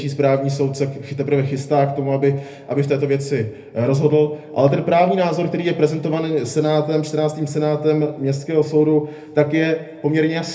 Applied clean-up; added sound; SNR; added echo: none; none; none; reverberation time 0.3 s.